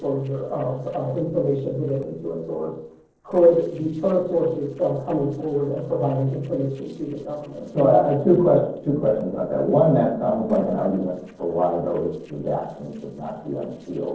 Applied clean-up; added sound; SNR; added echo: neural separator model SepFormer DNS4.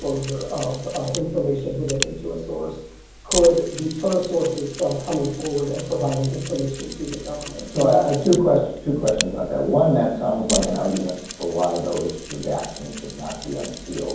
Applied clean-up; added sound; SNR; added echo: none; Mechanisms; 11 dB; reverberation time 1.2 s.